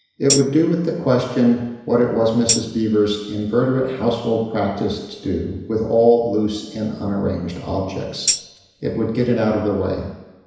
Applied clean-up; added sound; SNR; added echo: none; Tambourine; 5 dB; reverberation time 1.0 s.